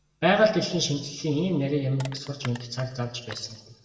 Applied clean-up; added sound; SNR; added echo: none; Crushing; 18 dB; reverberation time 1.0 s.